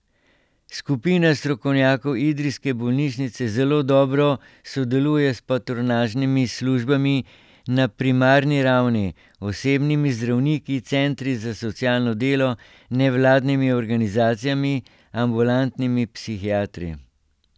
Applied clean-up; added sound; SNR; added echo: none; none; none; none.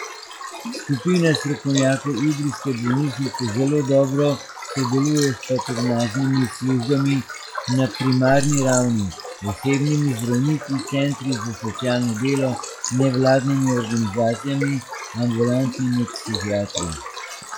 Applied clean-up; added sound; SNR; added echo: classical method log-MMSE.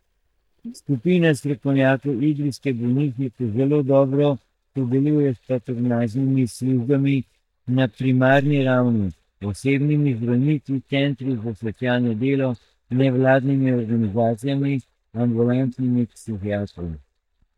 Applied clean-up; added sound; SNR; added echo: neural mask model DeepFilterNet 3.